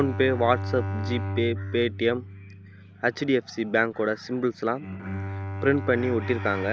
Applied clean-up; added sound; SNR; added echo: none; Bowed string instrument; 7 dB; none.